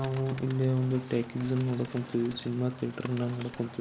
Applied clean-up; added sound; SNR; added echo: none; Bird; 18 dB; none.